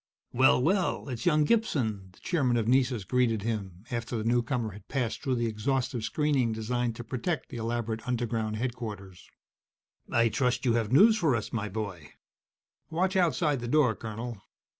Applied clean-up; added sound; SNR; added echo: none; none; none; none.